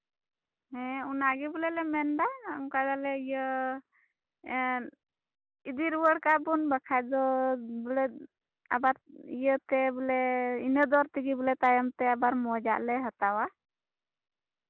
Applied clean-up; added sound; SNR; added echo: none; none; none; none.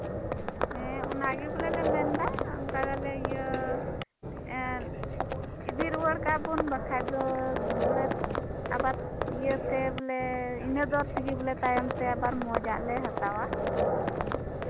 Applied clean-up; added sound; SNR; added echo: none; Livestock, farm animals, working animals; -1 dB; none.